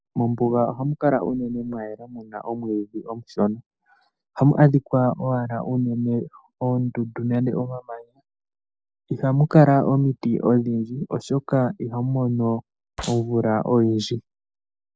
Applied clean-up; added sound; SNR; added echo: neural separator model SepFormer DNS4.